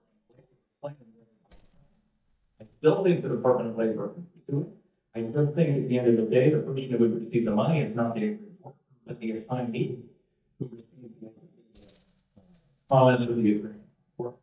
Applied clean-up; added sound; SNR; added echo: neural mask model DeepFilterNet 3.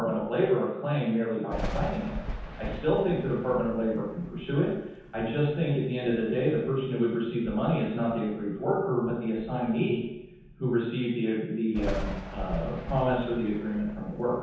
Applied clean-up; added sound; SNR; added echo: none; Thunder; 12 dB; reverberation time 0.9 s.